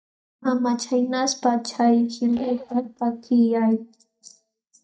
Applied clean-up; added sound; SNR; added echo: neural mask model DeepFilterNet 3.